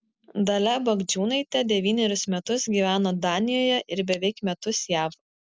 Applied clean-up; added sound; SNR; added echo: none; none; none; none.